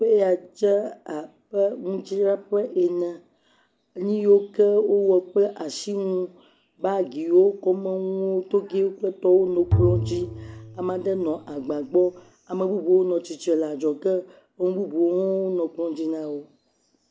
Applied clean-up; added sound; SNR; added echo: none; Bowed string instrument; 5 dB; none.